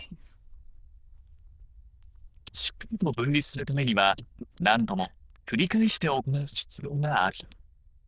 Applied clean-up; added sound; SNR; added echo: neural diffusion model UNIVERSE++.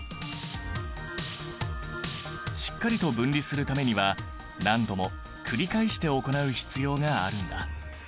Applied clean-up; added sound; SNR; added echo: none; none; none; none.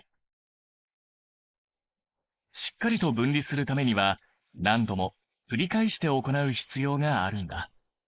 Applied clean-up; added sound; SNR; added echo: neural mask model Resemble Enhance denoiser.